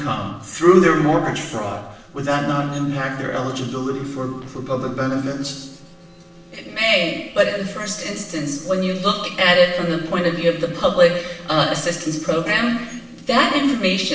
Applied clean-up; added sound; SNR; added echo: neural separator model SepFormer DNS4.